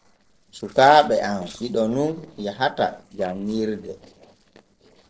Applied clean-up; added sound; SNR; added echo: neural separator model SepFormer DNS4.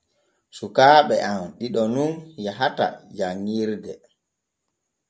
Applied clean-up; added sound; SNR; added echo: none; none; none; none.